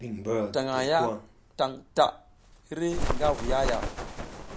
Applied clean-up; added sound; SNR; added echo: none; Bird; 2 dB; none.